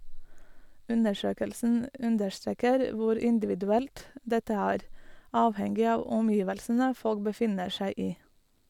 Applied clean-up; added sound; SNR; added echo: none; none; none; none.